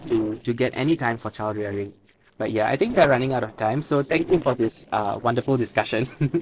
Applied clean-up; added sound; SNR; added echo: neural separator model SepFormer DNS4.